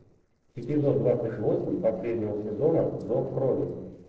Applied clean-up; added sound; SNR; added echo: neural separator model SepFormer DNS4.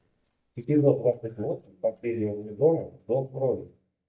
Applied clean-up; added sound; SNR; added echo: neural mask model DeepFilterNet 3.